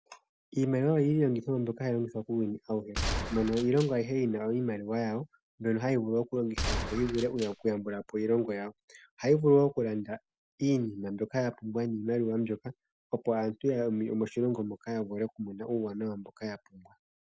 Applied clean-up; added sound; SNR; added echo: none; Gunshot, gunfire; 5 dB; none.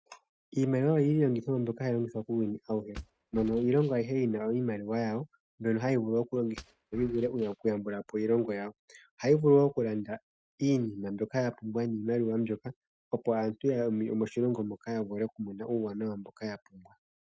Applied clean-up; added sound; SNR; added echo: neural mask model RNNoise.